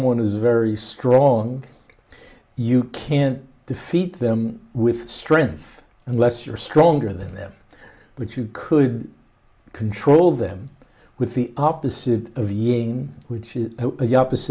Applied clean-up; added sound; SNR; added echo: none; none; none; none.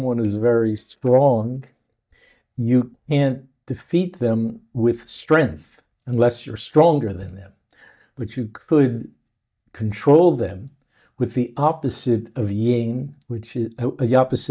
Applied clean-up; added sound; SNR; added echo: neural mask model DeepFilterNet 3.